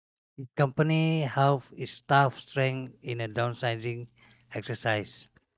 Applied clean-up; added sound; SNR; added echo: neural mask model DeepFilterNet 3.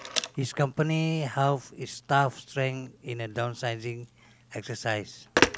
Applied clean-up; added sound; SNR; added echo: none; Telephone; 5 dB; none.